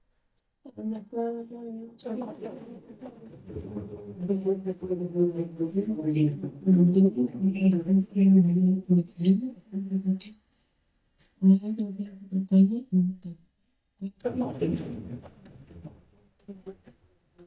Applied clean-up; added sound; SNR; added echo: neural mask model DeepFilterNet 3.